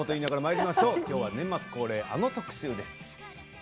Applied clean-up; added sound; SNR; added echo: none; Bowed string instrument; 15 dB; none.